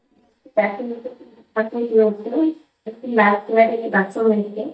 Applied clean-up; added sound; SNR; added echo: neural mask model DeepFilterNet 3.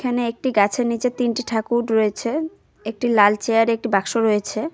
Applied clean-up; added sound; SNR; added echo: none; none; none; none.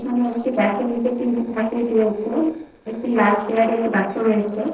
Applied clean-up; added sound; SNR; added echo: neural separator model SepFormer DNS4.